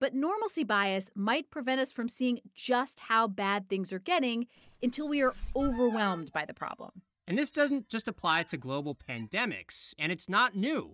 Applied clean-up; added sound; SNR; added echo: neural mask model DeepFilterNet 3.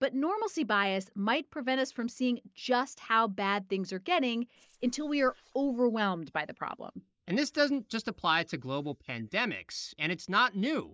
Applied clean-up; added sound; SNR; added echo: neural mask model Resemble Enhance denoiser.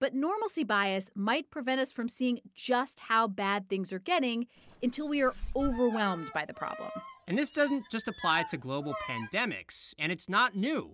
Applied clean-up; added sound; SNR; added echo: none; Fireworks + Bowed string instrument; 10 dB; none.